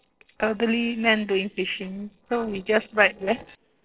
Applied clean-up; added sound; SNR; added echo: neural separator model SepFormer DNS4.